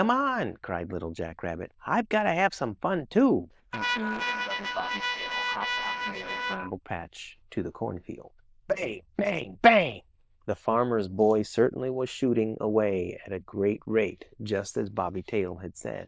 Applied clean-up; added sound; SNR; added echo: neural diffusion model UNIVERSE++.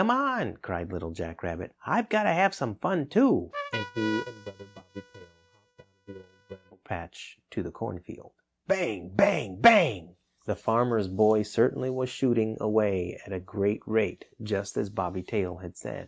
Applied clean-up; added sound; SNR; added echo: neural mask model RNNoise.